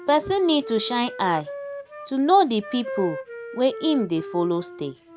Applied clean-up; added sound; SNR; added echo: none; Wind instrument, woodwind instrument; 13 dB; none.